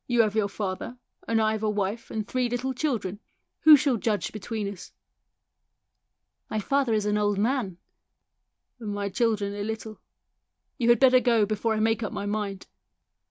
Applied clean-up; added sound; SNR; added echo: none; none; none; none.